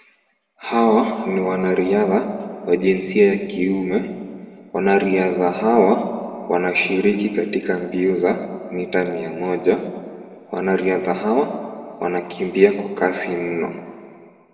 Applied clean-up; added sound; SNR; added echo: none; none; none; reverberation time 1.7 s.